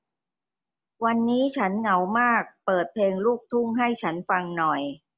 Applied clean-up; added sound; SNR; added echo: none; none; none; none.